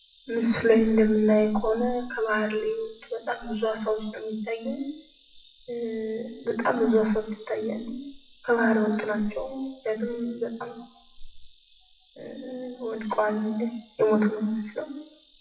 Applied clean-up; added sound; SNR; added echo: classical method WPE with log-MMSE.